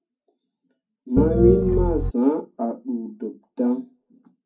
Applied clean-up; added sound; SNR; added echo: none; Piano; -4 dB; reverberation time 0.3 s.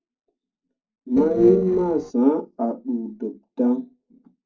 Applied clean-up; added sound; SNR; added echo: neural separator model SepFormer DNS4.